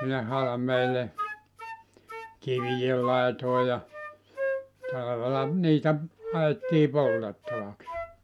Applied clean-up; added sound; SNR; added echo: none; Wind instrument, woodwind instrument; 8 dB; none.